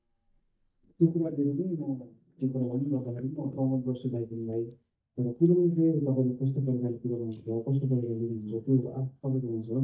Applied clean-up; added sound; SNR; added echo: neural mask model DeepFilterNet 3.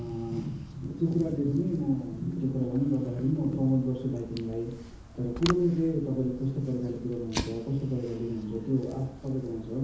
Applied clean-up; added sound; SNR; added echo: none; Fire; 14 dB; reverberation time 0.7 s.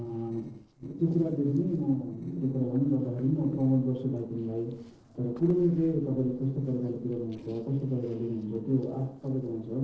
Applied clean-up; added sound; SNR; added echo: neural separator model SepFormer DNS4.